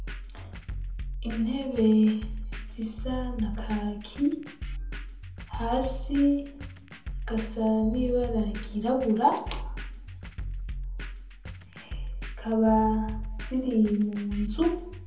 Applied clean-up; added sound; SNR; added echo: none; Drum kit; 7 dB; reverberation time 0.6 s.